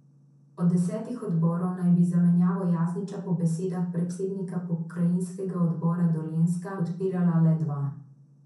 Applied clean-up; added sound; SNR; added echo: none; none; none; reverberation time 0.6 s.